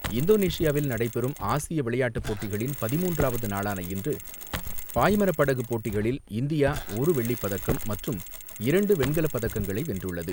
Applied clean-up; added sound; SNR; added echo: none; Mechanisms + Walk, footsteps; 9 dB; none.